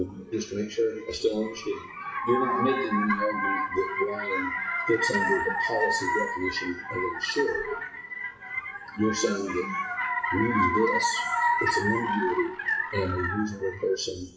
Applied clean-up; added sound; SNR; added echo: classical method WPE with log-MMSE.